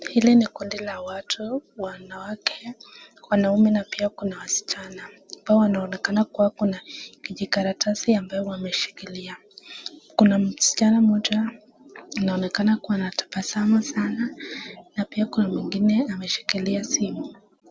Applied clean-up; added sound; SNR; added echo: none; none; none; none.